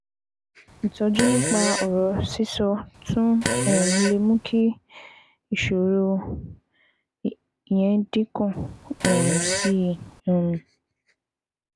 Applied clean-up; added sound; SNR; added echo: none; Fart; 3 dB; none.